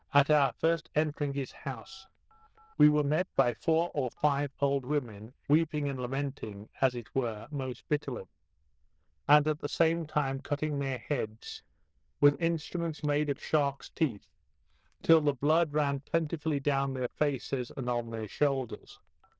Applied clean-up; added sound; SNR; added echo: neural diffusion model UNIVERSE++.